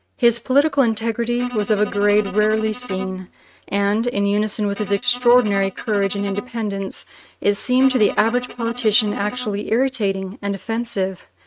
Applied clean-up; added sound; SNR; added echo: neural mask model RNNoise.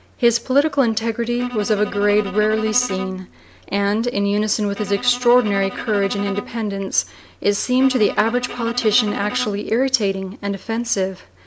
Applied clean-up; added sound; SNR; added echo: none; Bowed string instrument; 14 dB; none.